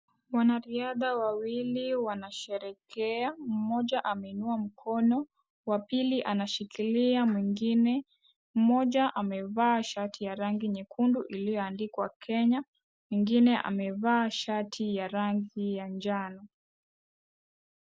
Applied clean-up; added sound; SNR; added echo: none; none; none; none.